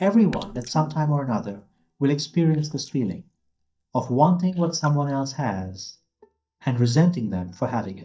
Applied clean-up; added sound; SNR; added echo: neural mask model DeepFilterNet 3.